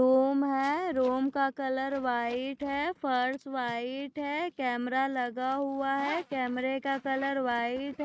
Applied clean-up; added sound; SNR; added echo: neural mask model RNNoise.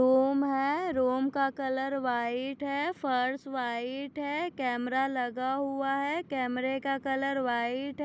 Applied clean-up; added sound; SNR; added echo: none; none; none; none.